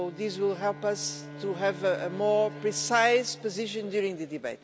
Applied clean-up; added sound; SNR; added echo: none; Bowed string instrument; 16 dB; none.